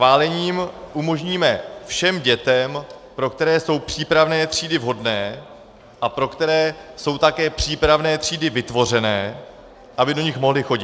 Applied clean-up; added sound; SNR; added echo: none; none; none; none.